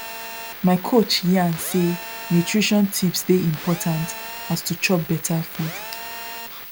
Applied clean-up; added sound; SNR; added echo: none; Telephone; 12 dB; none.